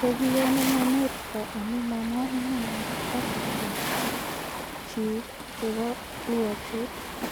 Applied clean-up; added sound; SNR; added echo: none; Waves, surf; 3 dB; none.